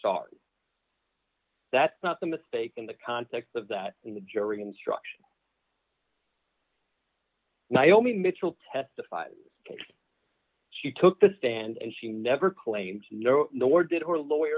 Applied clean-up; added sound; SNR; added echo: none; none; none; none.